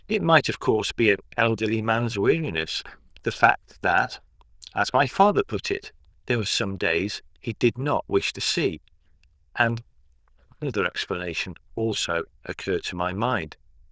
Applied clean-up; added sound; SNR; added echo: neural diffusion model UNIVERSE++.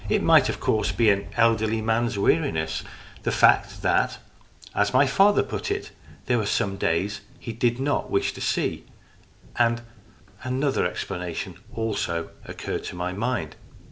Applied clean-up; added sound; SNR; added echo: none; Thunder; 16 dB; none.